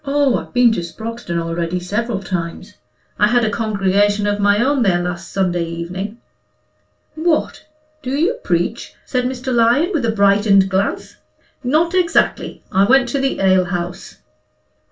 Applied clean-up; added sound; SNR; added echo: none; none; none; reverberation time 0.2 s.